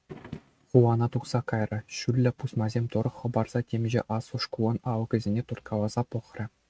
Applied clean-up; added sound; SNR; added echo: neural mask model RNNoise.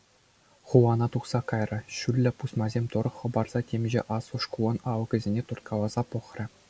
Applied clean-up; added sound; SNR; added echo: none; none; none; none.